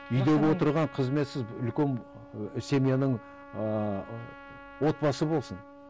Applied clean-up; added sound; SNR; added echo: none; Trumpet; 19 dB; none.